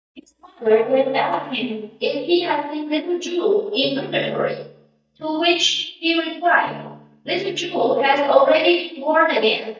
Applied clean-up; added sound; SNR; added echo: neural mask model DeepFilterNet 3.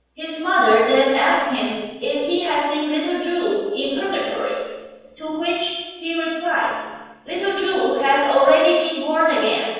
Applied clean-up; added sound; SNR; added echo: neural separator model SepFormer DNS4.